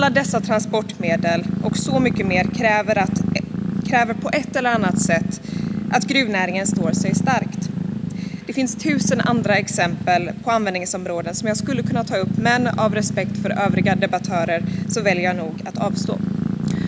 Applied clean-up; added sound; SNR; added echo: none; Purr; 1 dB; none.